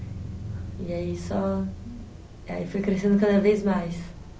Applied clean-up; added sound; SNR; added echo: none; none; none; none.